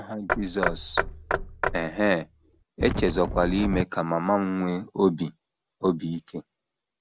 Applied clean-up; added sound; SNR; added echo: none; Wind + Knock / Wood; 3 dB; none.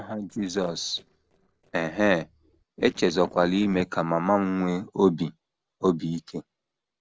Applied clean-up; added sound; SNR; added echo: neural separator model SepFormer DNS4.